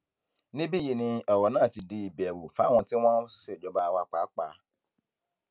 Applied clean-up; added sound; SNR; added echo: none; none; none; none.